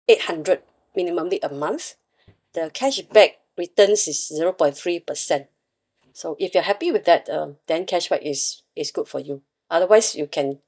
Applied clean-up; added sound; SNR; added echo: neural mask model DeepFilterNet 3.